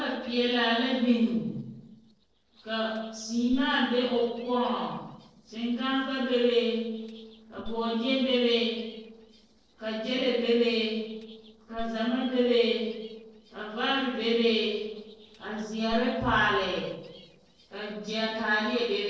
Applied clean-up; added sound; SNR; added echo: neural separator model SepFormer DNS4.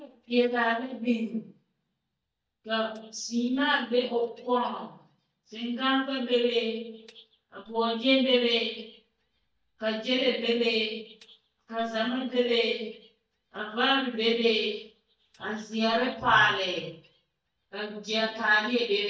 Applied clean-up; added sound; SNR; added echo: neural mask model DeepFilterNet 3.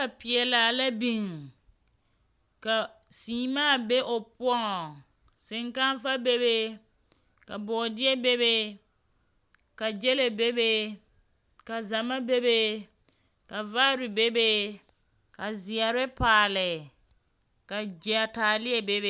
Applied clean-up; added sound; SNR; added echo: none; none; none; none.